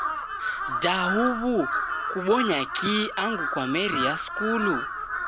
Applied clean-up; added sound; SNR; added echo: none; Crow; 2 dB; none.